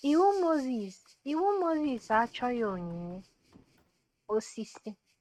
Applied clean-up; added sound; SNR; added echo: neural mask model RNNoise.